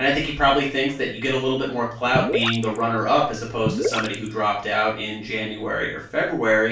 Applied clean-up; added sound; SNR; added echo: none; Gurgling / Liquid; 5 dB; reverberation time 0.3 s.